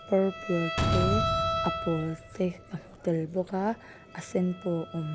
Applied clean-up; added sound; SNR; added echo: none; Bowed string instrument + Slam; 2 dB; none.